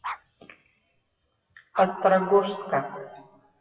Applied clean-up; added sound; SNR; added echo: classical method WPE with log-MMSE.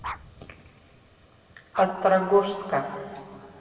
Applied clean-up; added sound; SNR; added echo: none; Dog; 17 dB; reverberation time 2.3 s.